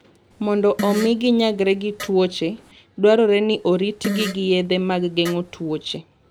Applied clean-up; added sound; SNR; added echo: none; Fart; 13 dB; none.